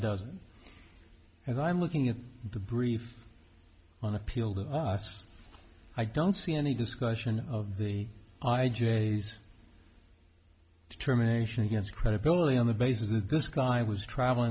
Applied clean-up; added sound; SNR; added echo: none; none; none; none.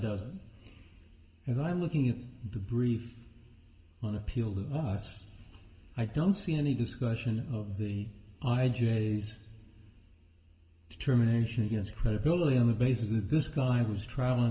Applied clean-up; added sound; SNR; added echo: none; none; none; reverberation time 1.9 s.